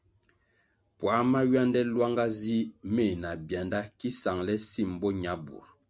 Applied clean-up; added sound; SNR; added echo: none; none; none; none.